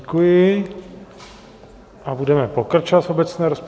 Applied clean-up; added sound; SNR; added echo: none; none; none; none.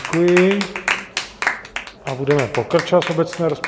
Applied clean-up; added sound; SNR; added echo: none; Clapping; 7 dB; none.